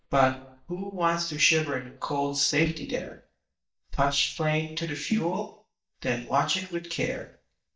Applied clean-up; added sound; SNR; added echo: neural mask model DeepFilterNet 3.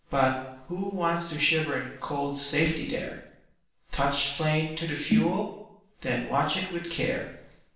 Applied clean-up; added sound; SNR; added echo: none; Snare drum; 4 dB; reverberation time 0.7 s.